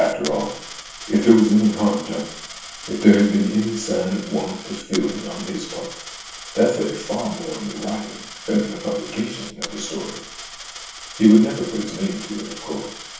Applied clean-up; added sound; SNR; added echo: none; Coin (dropping); 14 dB; reverberation time 0.7 s.